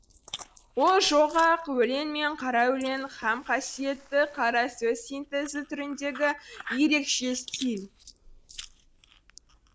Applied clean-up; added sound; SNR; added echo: neural mask model Resemble Enhance denoiser.